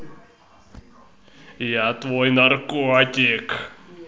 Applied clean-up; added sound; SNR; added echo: none; none; none; none.